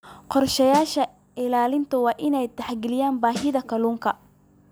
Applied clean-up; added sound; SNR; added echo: none; Snare drum; 13 dB; none.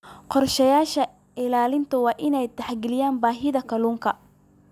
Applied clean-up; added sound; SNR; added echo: none; none; none; none.